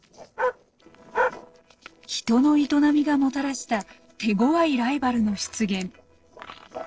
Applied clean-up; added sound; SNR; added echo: neural separator model SepFormer DNS4.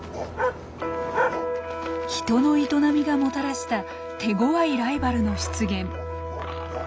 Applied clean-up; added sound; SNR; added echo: none; none; none; none.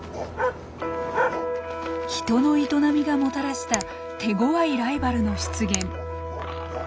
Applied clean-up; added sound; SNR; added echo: none; Finger snapping; 12 dB; none.